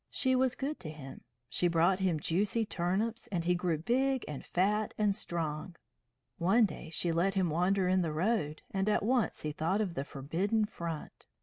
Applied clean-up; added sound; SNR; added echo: none; none; none; none.